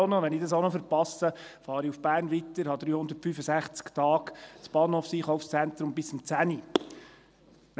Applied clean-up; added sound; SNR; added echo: none; none; none; none.